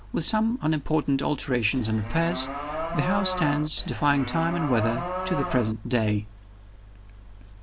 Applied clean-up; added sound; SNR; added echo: none; Livestock, farm animals, working animals; 6 dB; none.